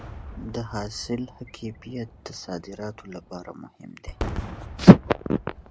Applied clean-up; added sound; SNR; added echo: none; Fireworks; 15 dB; none.